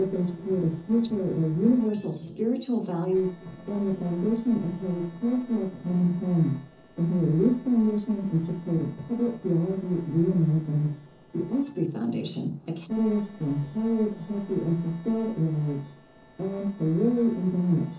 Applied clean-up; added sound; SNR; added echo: neural separator model SepFormer DNS4.